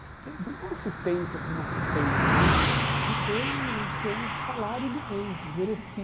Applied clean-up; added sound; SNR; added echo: none; Car passing by; -5 dB; none.